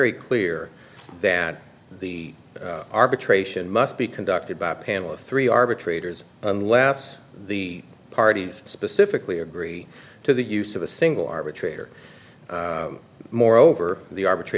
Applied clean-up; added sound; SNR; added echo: none; none; none; none.